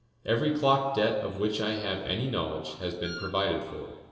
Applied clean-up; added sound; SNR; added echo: none; Wind instrument, woodwind instrument; 13 dB; reverberation time 1.4 s.